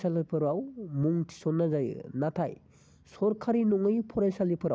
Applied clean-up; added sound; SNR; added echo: none; none; none; none.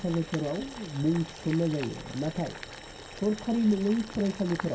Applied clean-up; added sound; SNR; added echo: none; Boiling; 13 dB; reverberation time 0.2 s.